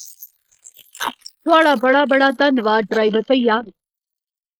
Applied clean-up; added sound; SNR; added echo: neural mask model Resemble Enhance denoiser.